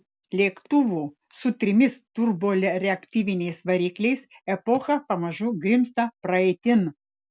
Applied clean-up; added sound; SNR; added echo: none; none; none; none.